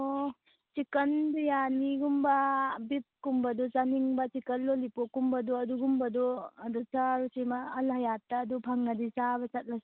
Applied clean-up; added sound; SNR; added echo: none; none; none; none.